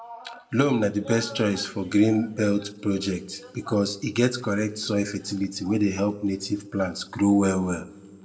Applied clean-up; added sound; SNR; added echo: none; none; none; reverberation time 0.7 s.